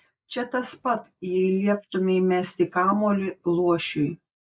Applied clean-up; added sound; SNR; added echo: neural mask model Resemble Enhance denoiser.